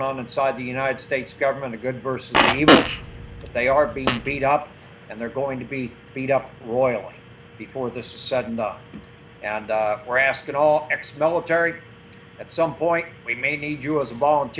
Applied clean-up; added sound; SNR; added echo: none; Fart; -3 dB; none.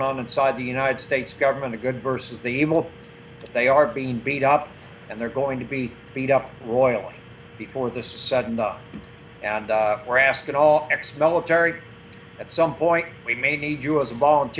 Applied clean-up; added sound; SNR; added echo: none; none; none; none.